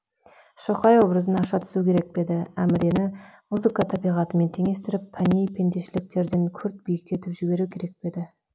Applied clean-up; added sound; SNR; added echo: none; none; none; none.